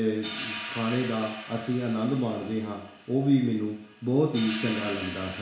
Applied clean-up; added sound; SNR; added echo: none; Hi-hat; 12 dB; reverberation time 0.7 s.